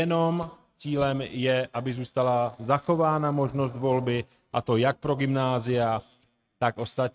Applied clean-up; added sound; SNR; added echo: neural mask model RNNoise.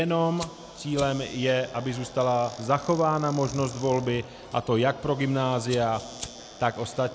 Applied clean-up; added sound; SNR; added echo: none; Fire + Squeak / Cupboard open or close; 19 dB; none.